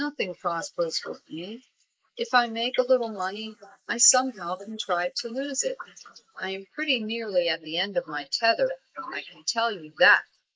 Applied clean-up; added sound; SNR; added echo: neural mask model Resemble Enhance denoiser.